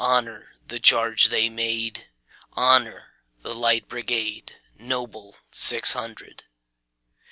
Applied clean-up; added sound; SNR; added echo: none; none; none; none.